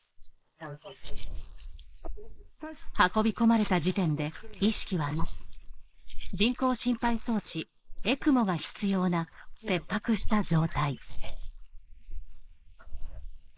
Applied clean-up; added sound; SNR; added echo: neural mask model Resemble Enhance denoiser.